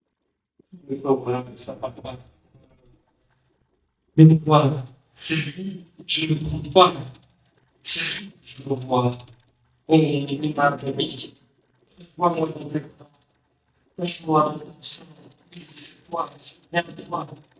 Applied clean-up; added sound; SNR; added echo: neural mask model DeepFilterNet 3.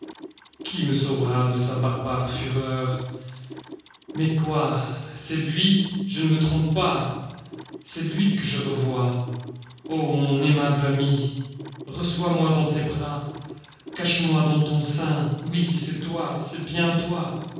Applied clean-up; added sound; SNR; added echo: none; Mechanisms; 17 dB; reverberation time 1.3 s.